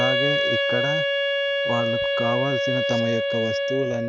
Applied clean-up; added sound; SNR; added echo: none; Wind instrument, woodwind instrument; -5 dB; none.